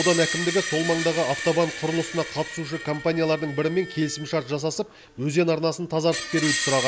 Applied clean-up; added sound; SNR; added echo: none; Screech; 8 dB; none.